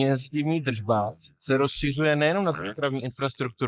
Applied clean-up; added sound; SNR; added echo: neural mask model Resemble Enhance denoiser.